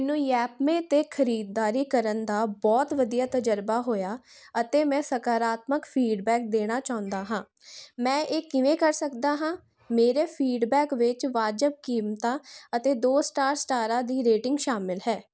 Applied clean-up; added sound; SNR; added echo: none; none; none; none.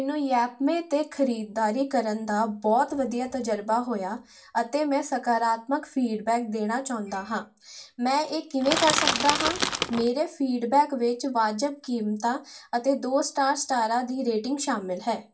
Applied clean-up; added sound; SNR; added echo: none; Crushing; 0 dB; reverberation time 0.2 s.